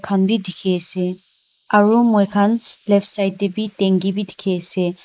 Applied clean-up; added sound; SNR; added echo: neural mask model Resemble Enhance denoiser.